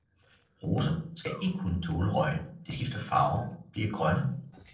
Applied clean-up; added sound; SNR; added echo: neural separator model SepFormer DNS4.